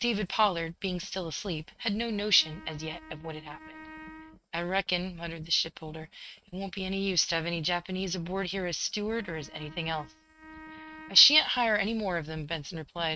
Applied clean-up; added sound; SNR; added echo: neural mask model RNNoise.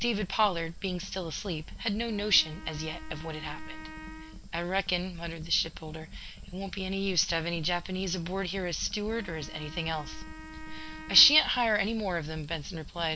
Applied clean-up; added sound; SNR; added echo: none; Wind instrument, woodwind instrument + Fire; 11 dB; none.